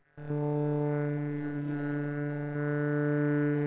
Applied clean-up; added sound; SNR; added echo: neural separator model SepFormer WHAMR!.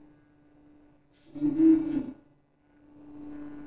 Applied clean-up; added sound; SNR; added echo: neural separator model SepFormer DNS4.